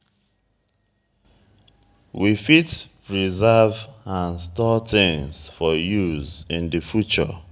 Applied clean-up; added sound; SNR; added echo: none; none; none; none.